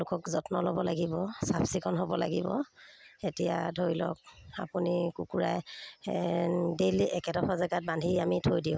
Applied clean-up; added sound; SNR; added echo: none; none; none; none.